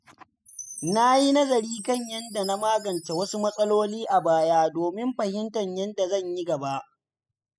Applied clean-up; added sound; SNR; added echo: classical method spectral subtraction.